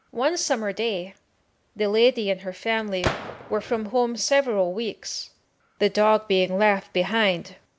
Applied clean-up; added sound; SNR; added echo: none; Gunshot, gunfire; 9 dB; none.